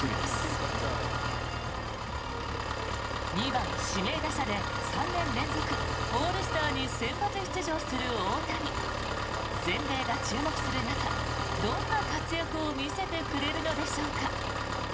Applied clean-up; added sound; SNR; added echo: none; Engine; -1 dB; none.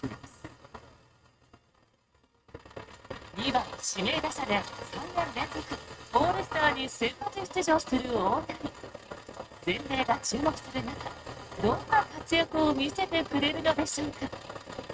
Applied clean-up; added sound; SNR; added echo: neural mask model RNNoise.